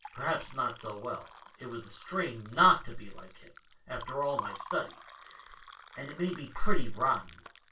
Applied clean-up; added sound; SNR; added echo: none; Liquid; 17 dB; reverberation time 0.2 s.